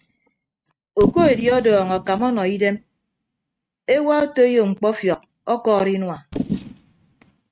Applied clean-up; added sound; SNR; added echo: neural mask model RNNoise.